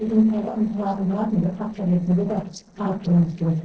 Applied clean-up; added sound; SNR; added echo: neural separator model SepFormer DNS4.